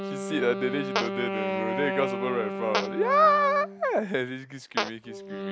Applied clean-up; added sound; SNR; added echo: none; Wind instrument, woodwind instrument + Fart; 5 dB; none.